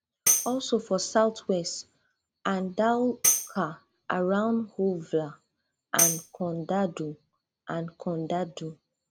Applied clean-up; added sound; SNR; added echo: none; Tambourine; 1 dB; none.